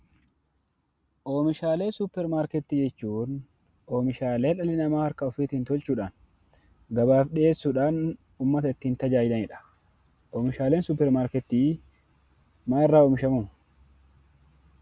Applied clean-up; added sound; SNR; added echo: none; none; none; none.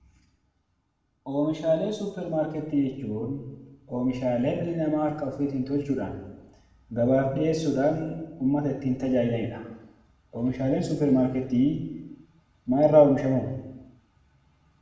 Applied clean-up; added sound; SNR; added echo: none; none; none; reverberation time 0.9 s.